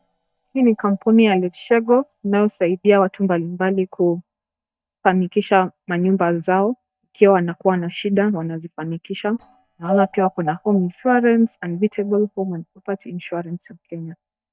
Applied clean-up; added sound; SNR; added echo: neural mask model DeepFilterNet 3.